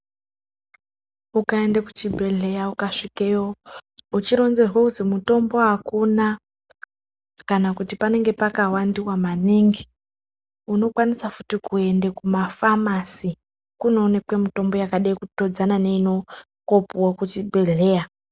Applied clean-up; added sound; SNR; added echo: none; none; none; none.